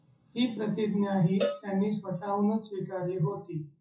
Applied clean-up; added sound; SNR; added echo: classical method WPE with log-MMSE.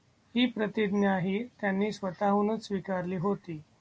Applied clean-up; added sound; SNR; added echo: none; none; none; none.